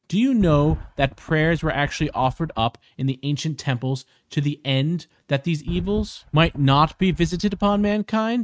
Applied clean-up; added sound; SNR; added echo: neural mask model RNNoise.